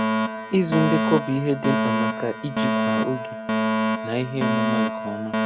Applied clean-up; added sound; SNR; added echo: none; Alarm; -2 dB; none.